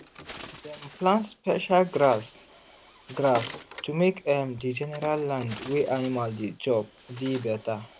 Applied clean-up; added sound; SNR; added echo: none; Bird; 17 dB; none.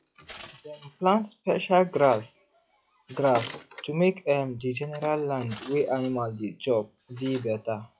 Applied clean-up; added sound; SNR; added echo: classical method log-MMSE.